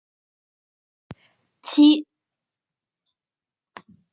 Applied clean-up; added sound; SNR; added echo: none; none; none; none.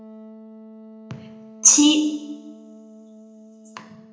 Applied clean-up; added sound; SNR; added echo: none; Wind instrument, woodwind instrument; 19 dB; reverberation time 0.8 s.